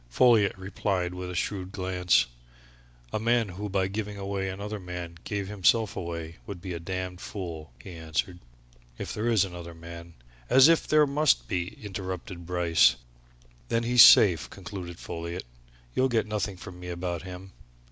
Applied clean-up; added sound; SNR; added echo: none; none; none; none.